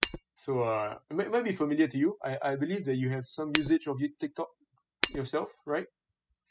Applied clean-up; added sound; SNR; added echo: classical method spectral subtraction.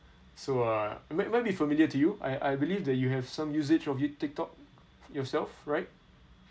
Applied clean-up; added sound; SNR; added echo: none; none; none; none.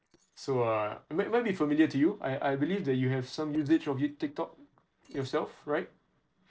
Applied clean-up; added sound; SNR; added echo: neural separator model SepFormer DNS4.